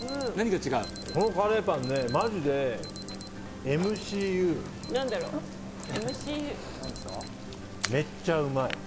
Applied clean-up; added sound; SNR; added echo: none; Alarm; 10 dB; none.